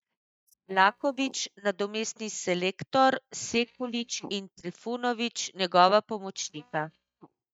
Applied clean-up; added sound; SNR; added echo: neural mask model DeepFilterNet 3.